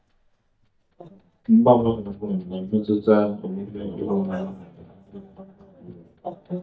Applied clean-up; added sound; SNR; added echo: neural mask model DeepFilterNet 3.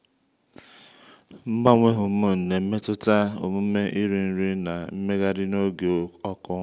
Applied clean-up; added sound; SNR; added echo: none; none; none; none.